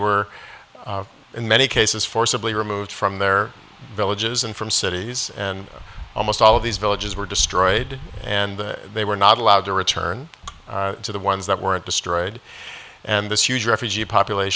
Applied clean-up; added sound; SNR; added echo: none; none; none; none.